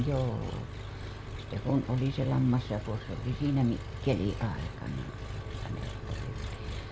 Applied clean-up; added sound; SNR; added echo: none; Engine; 7 dB; none.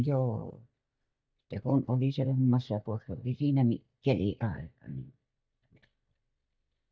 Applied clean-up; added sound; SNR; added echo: neural mask model DeepFilterNet 3.